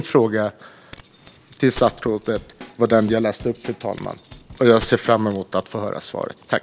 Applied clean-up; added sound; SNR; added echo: none; Drum / Drum kit + Keys jangling; 17 dB; none.